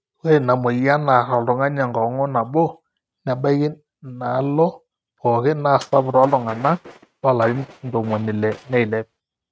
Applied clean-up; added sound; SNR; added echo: neural mask model RNNoise.